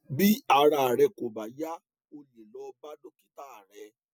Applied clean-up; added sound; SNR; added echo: none; none; none; none.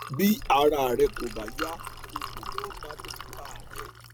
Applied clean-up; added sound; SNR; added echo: none; Bird vocalization, bird call, bird song + Liquid; 10 dB; none.